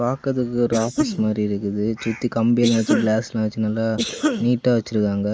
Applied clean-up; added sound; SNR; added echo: neural mask model Resemble Enhance denoiser.